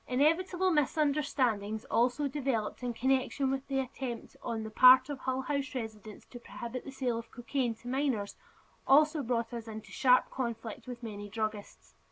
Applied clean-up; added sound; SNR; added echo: none; none; none; none.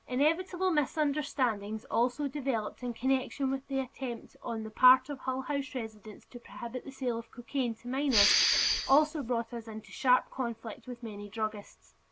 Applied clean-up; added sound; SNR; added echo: none; Respiratory sounds; -2 dB; none.